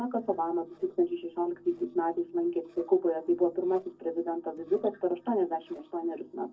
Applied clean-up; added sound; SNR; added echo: neural separator model SepFormer DNS4.